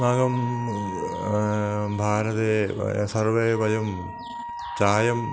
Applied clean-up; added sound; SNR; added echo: none; Wind instrument, woodwind instrument; 11 dB; none.